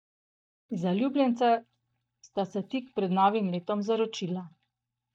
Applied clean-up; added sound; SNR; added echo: neural mask model DeepFilterNet 3.